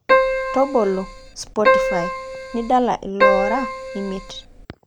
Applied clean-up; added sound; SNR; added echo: none; Keyboard (musical); -2 dB; none.